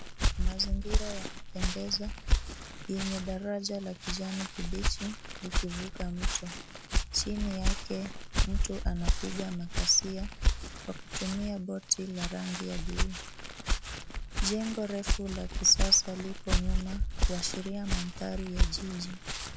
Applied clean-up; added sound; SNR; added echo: none; Walk, footsteps; -3 dB; none.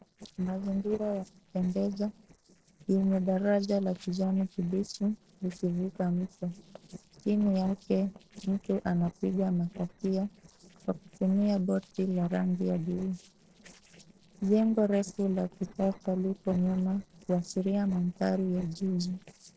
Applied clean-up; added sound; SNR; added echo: neural separator model SepFormer DNS4.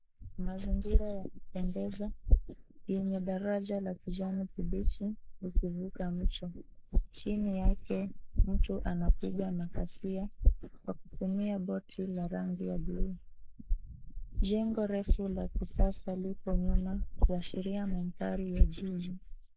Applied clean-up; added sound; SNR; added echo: neural mask model Resemble Enhance denoiser.